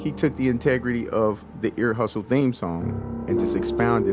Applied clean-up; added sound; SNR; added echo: none; none; none; none.